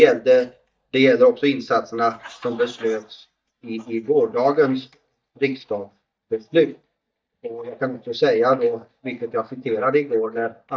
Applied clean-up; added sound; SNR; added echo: neural mask model DeepFilterNet 3.